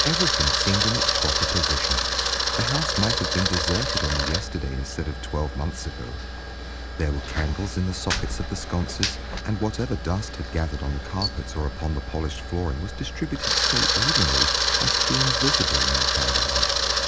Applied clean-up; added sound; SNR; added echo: none; Camera; -3 dB; none.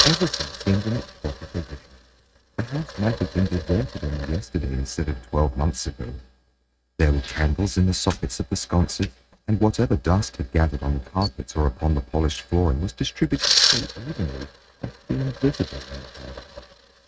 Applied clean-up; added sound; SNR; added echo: neural mask model RNNoise.